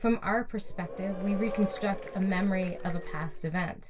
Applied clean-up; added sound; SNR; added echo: none; Applause / Crowd / Cheering; 11 dB; reverberation time 0.1 s.